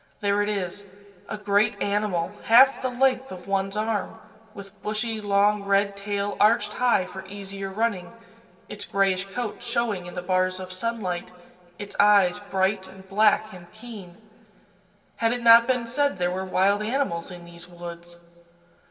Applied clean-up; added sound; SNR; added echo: none; none; none; reverberation time 2.6 s.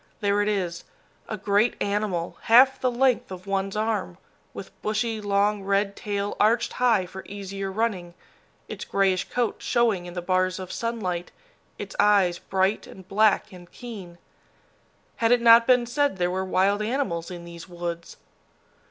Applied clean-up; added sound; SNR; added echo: none; none; none; none.